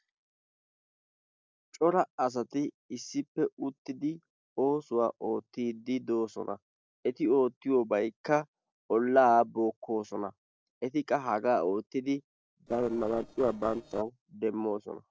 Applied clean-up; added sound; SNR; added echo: neural separator model SepFormer DNS4.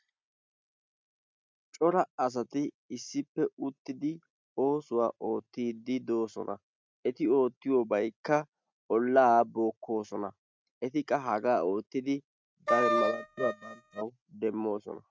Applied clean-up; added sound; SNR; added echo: neural mask model RNNoise.